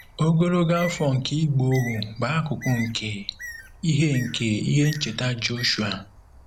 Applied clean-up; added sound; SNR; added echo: none; Bird; 17 dB; none.